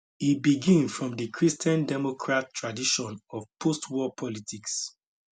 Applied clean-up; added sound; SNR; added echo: none; none; none; none.